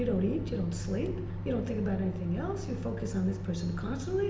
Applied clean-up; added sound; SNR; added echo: none; Microwave oven; 4 dB; reverberation time 0.8 s.